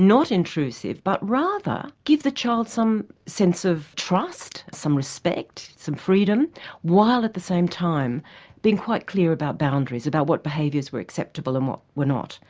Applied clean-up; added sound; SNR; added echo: none; none; none; none.